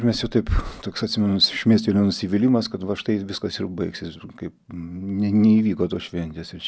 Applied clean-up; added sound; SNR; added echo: none; none; none; none.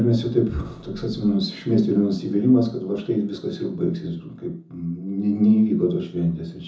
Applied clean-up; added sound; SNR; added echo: none; none; none; reverberation time 0.5 s.